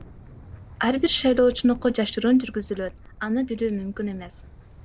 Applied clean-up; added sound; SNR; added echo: none; Wind; 19 dB; none.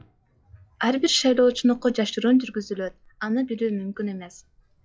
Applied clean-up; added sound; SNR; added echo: classical method log-MMSE.